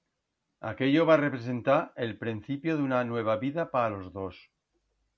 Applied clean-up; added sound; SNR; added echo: none; none; none; none.